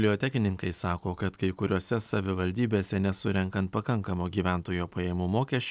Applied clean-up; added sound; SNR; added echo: none; none; none; none.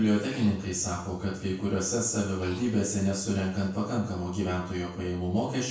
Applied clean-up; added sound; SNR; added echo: none; Breathing; 19 dB; reverberation time 0.6 s.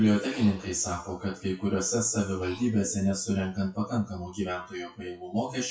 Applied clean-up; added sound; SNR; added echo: classical method WPE with log-MMSE.